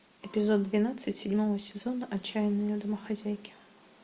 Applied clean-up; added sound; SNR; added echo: none; none; none; none.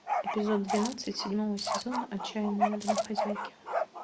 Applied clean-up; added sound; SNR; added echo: none; Bark + Coin (dropping); 0 dB; none.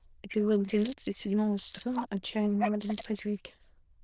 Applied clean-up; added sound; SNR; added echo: neural diffusion model UNIVERSE++.